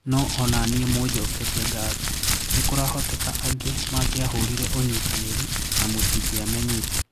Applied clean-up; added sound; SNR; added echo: none; Crumpling, crinkling; -3 dB; none.